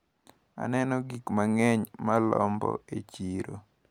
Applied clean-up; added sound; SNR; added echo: none; none; none; none.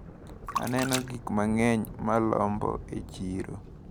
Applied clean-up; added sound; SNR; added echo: none; Thunder + Splash, splatter; 10 dB; none.